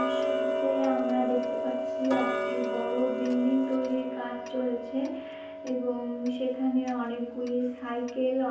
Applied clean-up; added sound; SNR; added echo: none; Tick-tock; 3 dB; reverberation time 0.7 s.